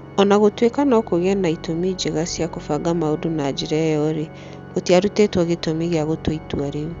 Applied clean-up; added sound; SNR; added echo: none; Organ; 17 dB; none.